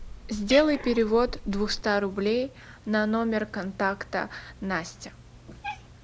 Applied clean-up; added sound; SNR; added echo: none; Cat; 13 dB; none.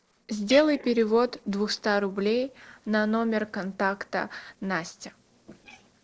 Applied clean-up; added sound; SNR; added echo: neural separator model SepFormer DNS4.